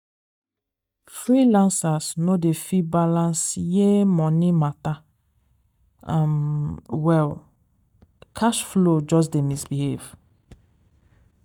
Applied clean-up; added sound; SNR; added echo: neural mask model DeepFilterNet 3.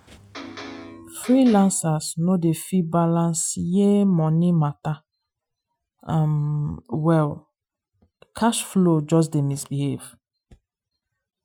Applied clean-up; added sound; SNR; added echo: classical method Wiener filter.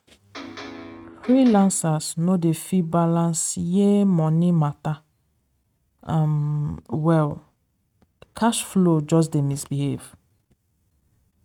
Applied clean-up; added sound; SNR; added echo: neural mask model RNNoise.